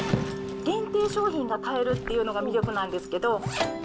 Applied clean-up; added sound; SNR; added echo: none; Mallet percussion + Zipper (clothing); 5 dB; none.